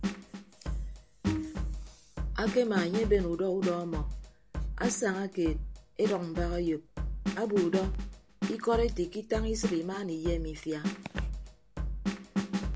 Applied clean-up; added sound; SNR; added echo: none; Bowed string instrument + Drum kit; 2 dB; none.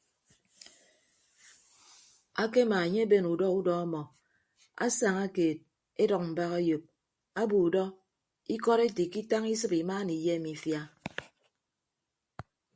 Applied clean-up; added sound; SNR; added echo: none; none; none; none.